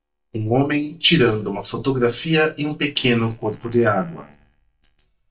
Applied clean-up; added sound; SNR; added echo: neural mask model DeepFilterNet 3.